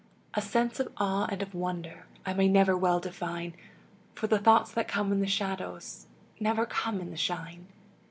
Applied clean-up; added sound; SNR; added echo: none; none; none; none.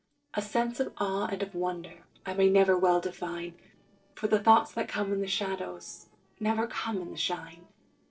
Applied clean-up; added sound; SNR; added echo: neural separator model SepFormer DNS4.